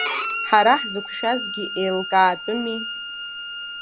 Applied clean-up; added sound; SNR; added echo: none; Bowed string instrument; 6 dB; none.